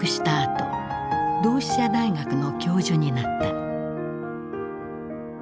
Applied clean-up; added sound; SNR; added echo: none; none; none; none.